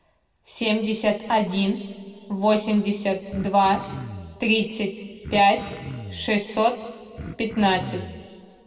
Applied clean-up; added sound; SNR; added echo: none; Cough; 13 dB; reverberation time 1.5 s.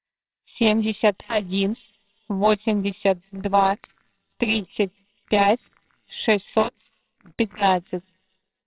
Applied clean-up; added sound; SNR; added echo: neural separator model SepFormer WHAMR!.